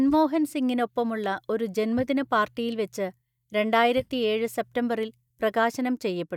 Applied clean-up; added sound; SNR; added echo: neural mask model DeepFilterNet 3.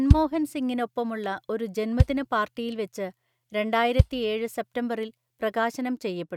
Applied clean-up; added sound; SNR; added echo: neural mask model RNNoise.